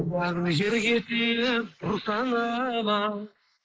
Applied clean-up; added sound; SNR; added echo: neural mask model Resemble Enhance denoiser.